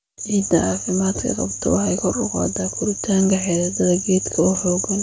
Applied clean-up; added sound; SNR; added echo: none; none; none; none.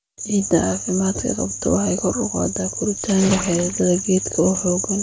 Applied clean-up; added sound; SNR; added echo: none; Splash, splatter; 13 dB; none.